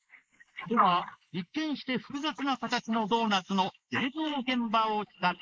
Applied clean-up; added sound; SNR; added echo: neural mask model Resemble Enhance denoiser.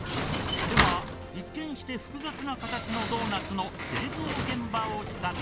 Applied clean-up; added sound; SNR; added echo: none; Slam; -2 dB; none.